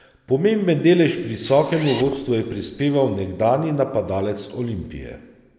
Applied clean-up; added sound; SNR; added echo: none; Zipper (clothing); 14 dB; none.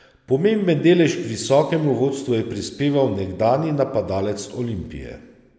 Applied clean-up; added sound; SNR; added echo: none; none; none; none.